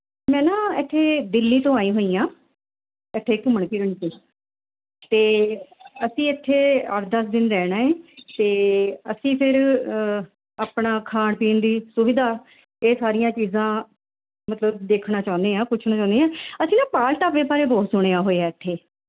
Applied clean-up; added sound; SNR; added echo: none; none; none; none.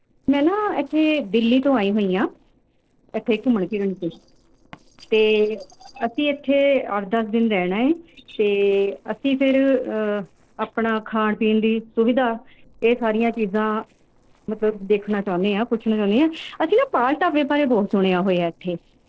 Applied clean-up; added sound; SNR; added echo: neural separator model SepFormer DNS4.